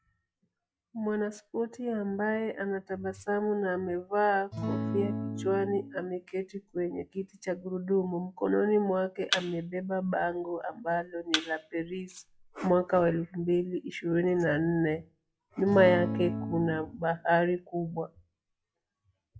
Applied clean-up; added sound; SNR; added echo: classical method log-MMSE.